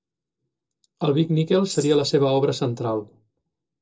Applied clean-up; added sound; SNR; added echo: neural separator model SepFormer DNS4.